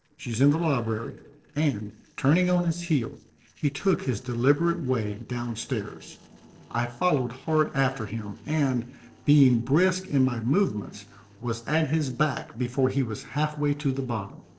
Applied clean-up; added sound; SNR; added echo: neural separator model SepFormer DNS4.